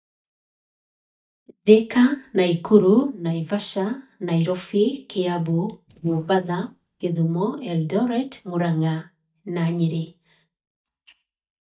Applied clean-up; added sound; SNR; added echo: neural mask model DeepFilterNet 3.